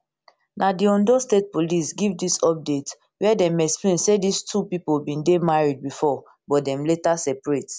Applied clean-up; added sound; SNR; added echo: none; none; none; none.